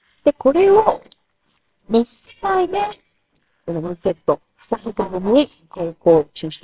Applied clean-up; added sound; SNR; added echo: neural separator model SepFormer WHAMR!.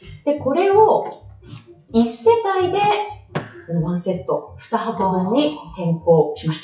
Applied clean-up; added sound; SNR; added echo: classical method WPE with log-MMSE.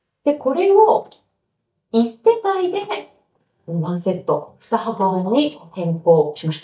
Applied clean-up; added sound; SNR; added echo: neural mask model DeepFilterNet 3.